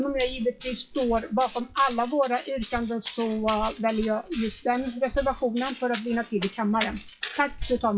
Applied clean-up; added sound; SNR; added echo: classical method WPE with log-MMSE.